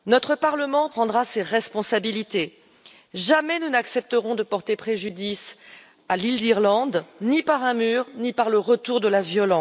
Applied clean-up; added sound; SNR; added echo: none; none; none; none.